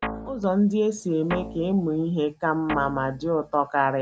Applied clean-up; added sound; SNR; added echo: none; Guitar; 12 dB; none.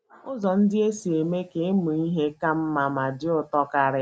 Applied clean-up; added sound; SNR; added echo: none; none; none; none.